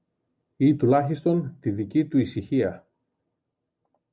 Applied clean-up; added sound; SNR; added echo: none; none; none; none.